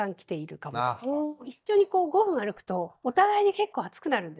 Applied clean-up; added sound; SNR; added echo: neural mask model DeepFilterNet 3.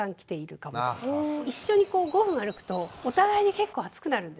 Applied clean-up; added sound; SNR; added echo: none; Bird; 20 dB; none.